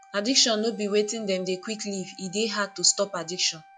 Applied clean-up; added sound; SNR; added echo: classical method log-MMSE.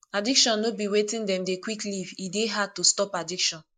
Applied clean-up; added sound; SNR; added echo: neural mask model Resemble Enhance denoiser.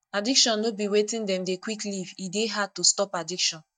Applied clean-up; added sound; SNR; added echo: neural mask model DeepFilterNet 3.